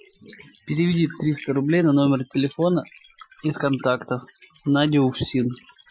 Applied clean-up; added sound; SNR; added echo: classical method Wiener filter.